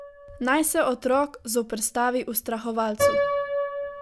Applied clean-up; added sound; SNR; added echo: none; Piano; 4 dB; none.